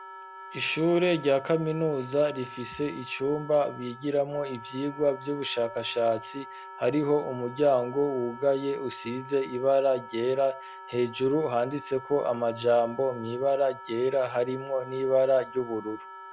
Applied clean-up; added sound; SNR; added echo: none; Wind instrument, woodwind instrument; 16 dB; none.